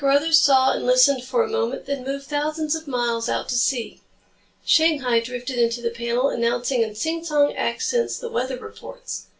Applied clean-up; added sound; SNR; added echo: none; none; none; reverberation time 0.2 s.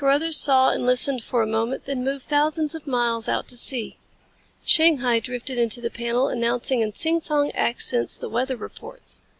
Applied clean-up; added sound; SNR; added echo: none; none; none; none.